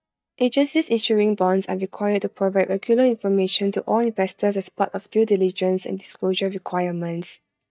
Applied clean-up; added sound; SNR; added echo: neural mask model DeepFilterNet 3.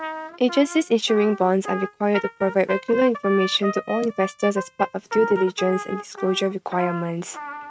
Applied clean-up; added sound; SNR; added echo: neural mask model RNNoise.